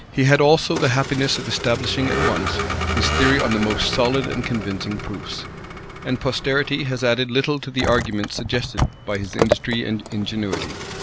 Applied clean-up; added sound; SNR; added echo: none; Vehicle; 4 dB; none.